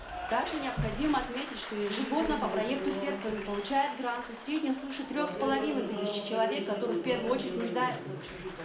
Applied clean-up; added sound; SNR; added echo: none; Applause; 5 dB; reverberation time 0.4 s.